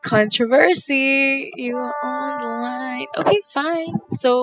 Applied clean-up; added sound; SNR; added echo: classical method spectral subtraction.